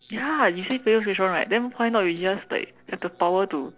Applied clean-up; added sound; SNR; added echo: neural separator model SepFormer DNS4.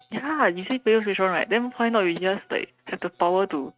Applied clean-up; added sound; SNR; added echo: neural mask model RNNoise.